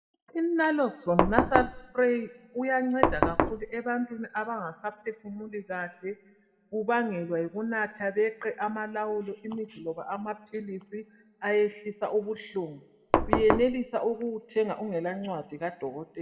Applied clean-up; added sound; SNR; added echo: none; Knock; -4 dB; reverberation time 1.2 s.